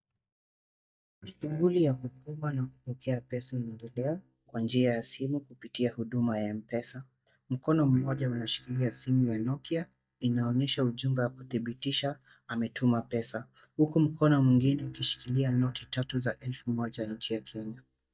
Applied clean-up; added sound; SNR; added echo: neural mask model DeepFilterNet 3.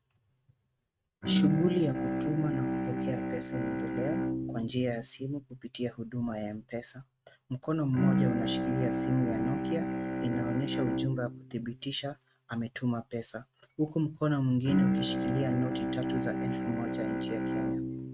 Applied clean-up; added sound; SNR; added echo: neural mask model RNNoise.